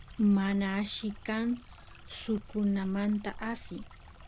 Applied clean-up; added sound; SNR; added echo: none; Stream; 16 dB; none.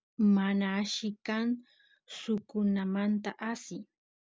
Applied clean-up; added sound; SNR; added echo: none; none; none; none.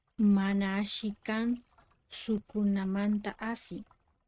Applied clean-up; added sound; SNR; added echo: neural mask model RNNoise.